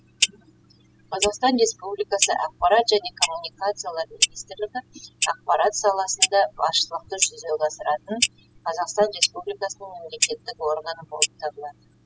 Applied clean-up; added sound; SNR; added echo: classical method spectral subtraction.